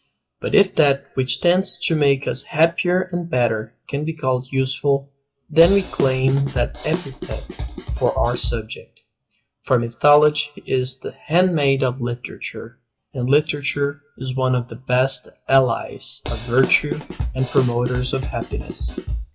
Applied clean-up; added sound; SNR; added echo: classical method WPE with log-MMSE.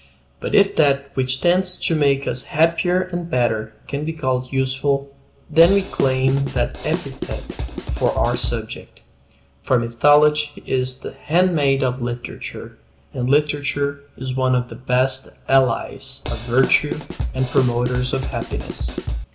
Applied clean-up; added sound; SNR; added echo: none; Drum kit; 5 dB; reverberation time 0.5 s.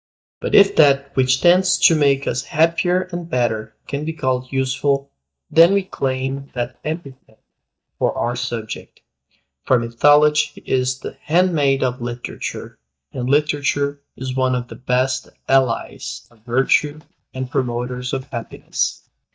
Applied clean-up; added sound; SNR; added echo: neural mask model DeepFilterNet 3.